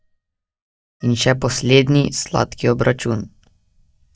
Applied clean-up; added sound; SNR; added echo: neural mask model DeepFilterNet 3.